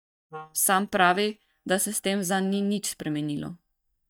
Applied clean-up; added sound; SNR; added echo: neural mask model DeepFilterNet 3.